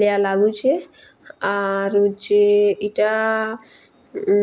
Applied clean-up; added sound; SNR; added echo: none; none; none; none.